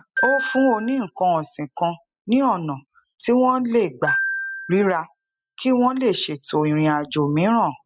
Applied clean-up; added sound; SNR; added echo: classical method spectral subtraction.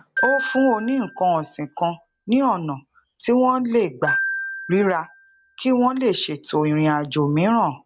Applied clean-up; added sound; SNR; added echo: none; Glockenspiel; 10 dB; none.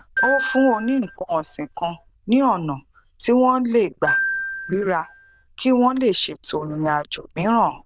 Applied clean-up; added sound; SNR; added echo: neural diffusion model UNIVERSE++.